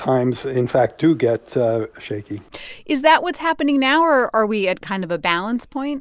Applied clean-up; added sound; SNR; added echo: none; none; none; none.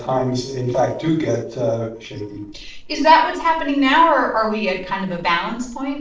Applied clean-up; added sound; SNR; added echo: neural separator model SepFormer DNS4.